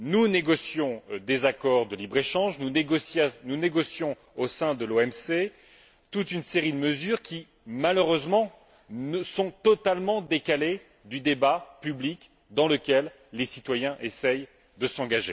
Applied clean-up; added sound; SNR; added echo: none; none; none; none.